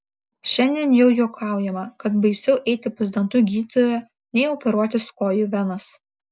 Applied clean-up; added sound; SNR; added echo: none; none; none; none.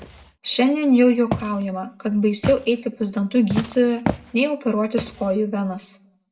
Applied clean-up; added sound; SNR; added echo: none; Walk, footsteps; 11 dB; reverberation time 0.4 s.